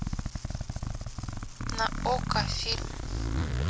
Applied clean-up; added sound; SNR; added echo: none; Zipper (clothing); -3 dB; none.